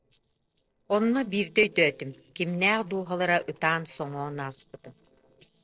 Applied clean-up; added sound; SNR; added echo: neural separator model SepFormer DNS4.